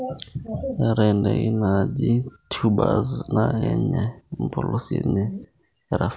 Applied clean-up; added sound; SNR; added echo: none; none; none; none.